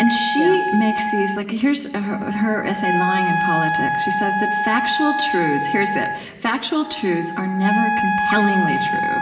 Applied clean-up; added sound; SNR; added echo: none; Wind instrument, woodwind instrument; 1 dB; reverberation time 2.9 s.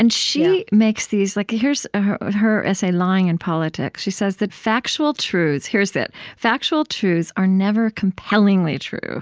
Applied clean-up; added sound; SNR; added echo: none; none; none; none.